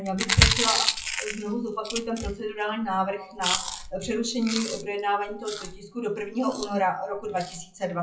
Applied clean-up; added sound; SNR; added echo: classical method WPE with log-MMSE.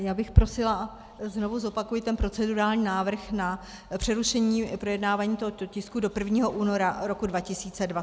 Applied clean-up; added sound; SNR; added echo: none; none; none; none.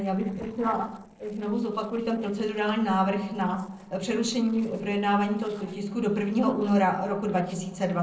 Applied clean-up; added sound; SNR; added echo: neural separator model SepFormer DNS4.